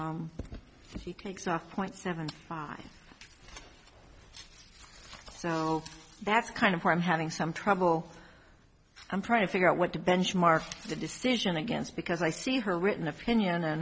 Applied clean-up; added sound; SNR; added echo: none; none; none; none.